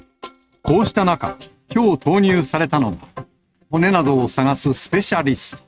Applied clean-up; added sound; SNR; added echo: neural mask model RNNoise.